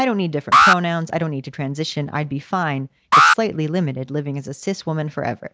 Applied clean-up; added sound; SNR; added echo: none; Alarm; -4 dB; none.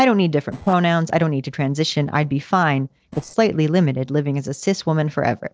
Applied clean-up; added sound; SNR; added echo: neural separator model SepFormer DNS4.